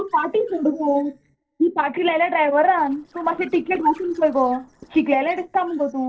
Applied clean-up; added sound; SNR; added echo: neural separator model SepFormer DNS4.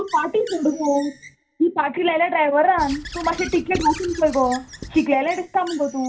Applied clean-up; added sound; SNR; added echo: none; Squeak / Writing; 16 dB; reverberation time 0.3 s.